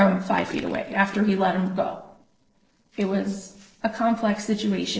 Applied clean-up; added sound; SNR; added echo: neural separator model SepFormer DNS4.